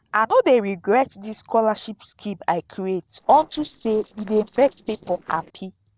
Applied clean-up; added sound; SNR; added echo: neural separator model SepFormer DNS4.